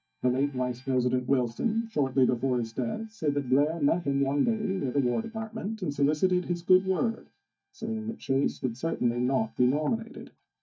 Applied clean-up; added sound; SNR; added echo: neural mask model DeepFilterNet 3.